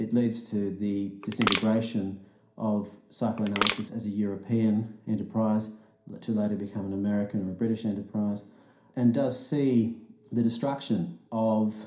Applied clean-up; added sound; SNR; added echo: none; Crushing; -1 dB; reverberation time 0.5 s.